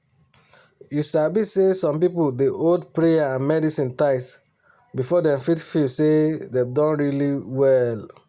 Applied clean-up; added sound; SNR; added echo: none; none; none; none.